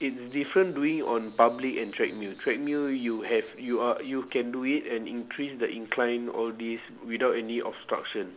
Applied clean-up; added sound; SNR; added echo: none; none; none; none.